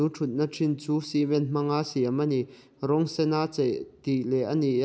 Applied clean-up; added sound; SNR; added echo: none; none; none; none.